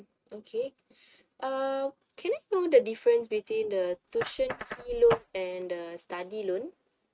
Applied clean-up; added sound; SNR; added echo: neural mask model RNNoise.